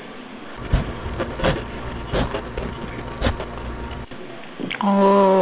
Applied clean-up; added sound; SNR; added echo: none; Domestic sounds, home sounds; 3 dB; none.